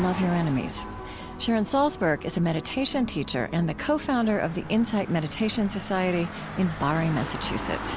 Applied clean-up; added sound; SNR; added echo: none; Engine / Car; 13 dB; none.